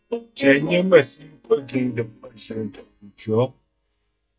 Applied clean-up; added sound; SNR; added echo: neural mask model DeepFilterNet 3.